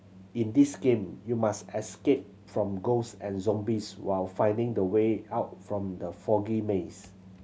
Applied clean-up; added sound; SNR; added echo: none; none; none; none.